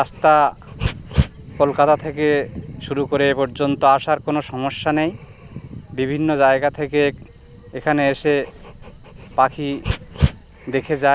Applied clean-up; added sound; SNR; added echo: none; Dog; 10 dB; none.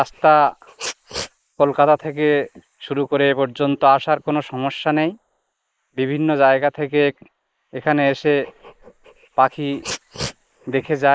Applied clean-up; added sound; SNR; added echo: neural mask model Resemble Enhance denoiser.